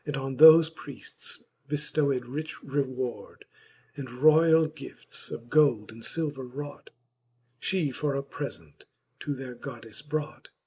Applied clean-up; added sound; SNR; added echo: neural mask model Resemble Enhance denoiser.